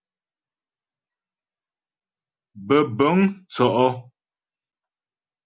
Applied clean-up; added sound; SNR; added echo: none; none; none; none.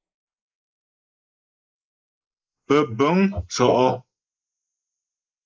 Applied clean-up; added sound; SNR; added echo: neural mask model Resemble Enhance denoiser.